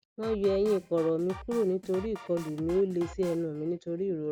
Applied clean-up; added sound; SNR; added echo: none; Drum kit; 16 dB; none.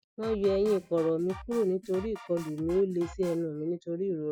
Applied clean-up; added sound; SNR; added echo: classical method Wiener filter.